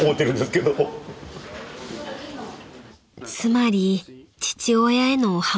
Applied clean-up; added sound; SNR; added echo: none; none; none; none.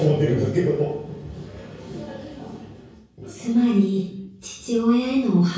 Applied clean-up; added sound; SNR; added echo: none; none; none; reverberation time 0.6 s.